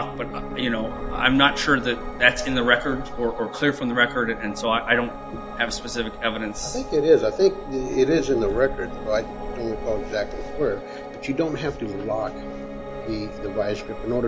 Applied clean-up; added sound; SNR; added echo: none; Piano + Bird; 9 dB; none.